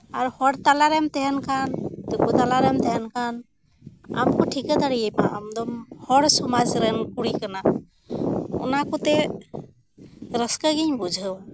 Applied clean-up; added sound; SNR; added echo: none; none; none; none.